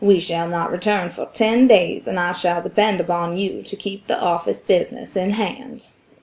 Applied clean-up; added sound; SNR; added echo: none; none; none; none.